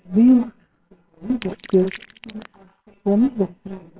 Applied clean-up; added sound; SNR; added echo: neural separator model SepFormer WHAMR!.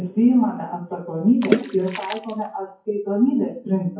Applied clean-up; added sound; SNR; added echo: classical method WPE with log-MMSE.